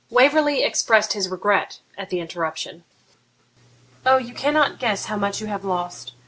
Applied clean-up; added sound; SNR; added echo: none; none; none; none.